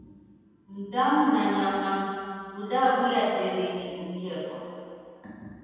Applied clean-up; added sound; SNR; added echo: none; none; none; reverberation time 2.1 s.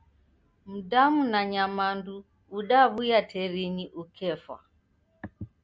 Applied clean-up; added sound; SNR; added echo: none; none; none; none.